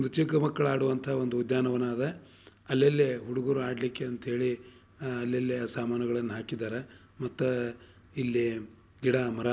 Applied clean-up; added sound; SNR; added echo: none; none; none; none.